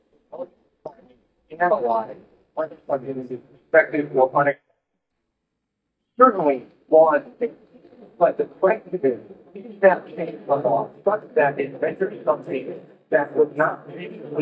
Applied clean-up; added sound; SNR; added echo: neural mask model DeepFilterNet 3.